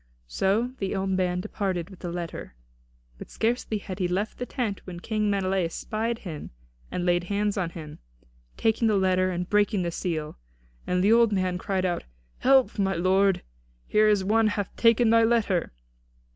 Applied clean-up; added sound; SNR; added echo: none; none; none; none.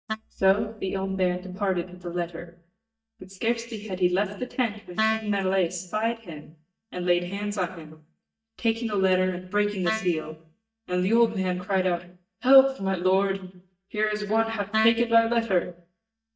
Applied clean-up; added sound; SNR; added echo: neural mask model DeepFilterNet 3.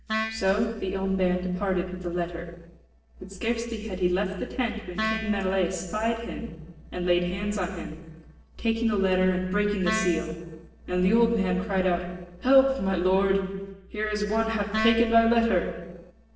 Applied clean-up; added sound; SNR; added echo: neural separator model SepFormer DNS4.